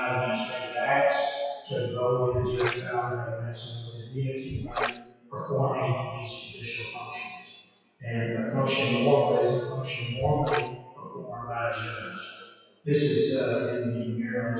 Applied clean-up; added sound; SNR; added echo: classical method WPE with log-MMSE.